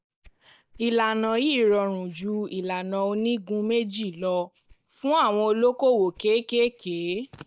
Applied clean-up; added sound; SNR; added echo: neural mask model DeepFilterNet 3.